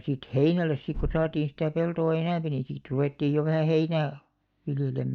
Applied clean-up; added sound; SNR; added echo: neural mask model DeepFilterNet 3.